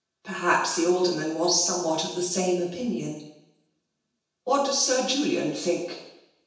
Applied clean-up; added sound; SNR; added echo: none; none; none; reverberation time 0.9 s.